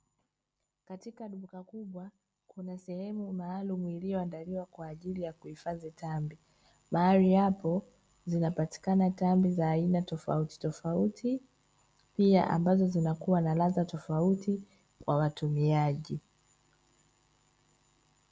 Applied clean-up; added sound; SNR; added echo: none; none; none; none.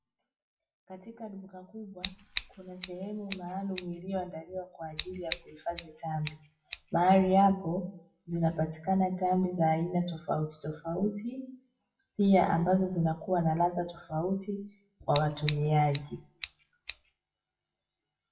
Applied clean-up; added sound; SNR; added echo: classical method WPE with log-MMSE.